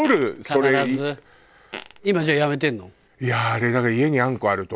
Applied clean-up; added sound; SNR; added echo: none; Fart; 19 dB; none.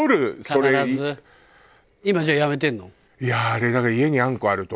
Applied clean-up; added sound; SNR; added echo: none; none; none; none.